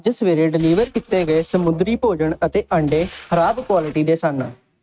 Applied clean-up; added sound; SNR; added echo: neural mask model RNNoise.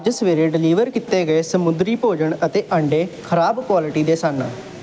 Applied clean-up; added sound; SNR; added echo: none; none; none; none.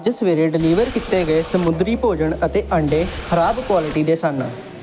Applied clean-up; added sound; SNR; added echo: none; Musical instrument + Boat, Water vehicle; 12 dB; none.